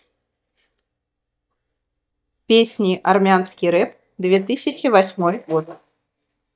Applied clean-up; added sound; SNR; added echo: neural mask model DeepFilterNet 3.